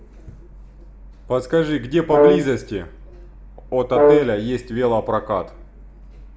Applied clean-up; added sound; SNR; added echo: none; Brass instrument; -3 dB; none.